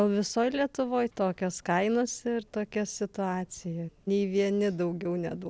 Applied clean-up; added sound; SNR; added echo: none; none; none; none.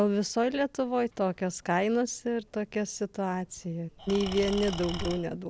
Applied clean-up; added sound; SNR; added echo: none; Engine / Tools; 8 dB; none.